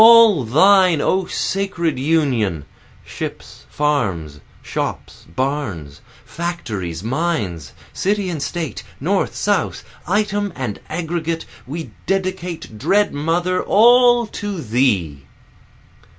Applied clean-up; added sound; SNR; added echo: none; none; none; none.